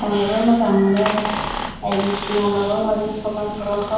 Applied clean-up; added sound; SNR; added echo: none; Squeak; 9 dB; reverberation time 0.9 s.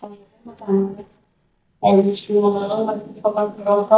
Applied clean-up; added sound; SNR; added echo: neural mask model DeepFilterNet 3.